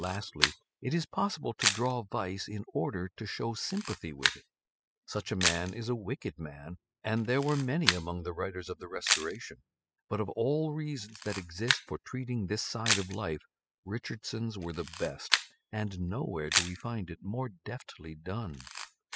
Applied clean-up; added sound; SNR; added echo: classical method spectral subtraction.